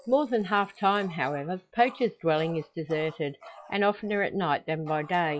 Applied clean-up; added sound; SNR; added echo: classical method log-MMSE.